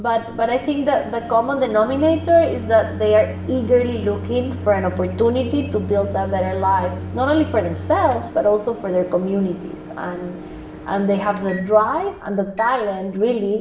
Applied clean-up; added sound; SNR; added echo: none; Microwave oven; 11 dB; reverberation time 0.9 s.